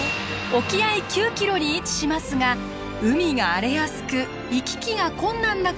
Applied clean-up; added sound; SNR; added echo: none; none; none; none.